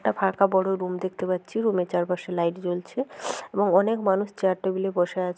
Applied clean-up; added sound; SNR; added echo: none; none; none; none.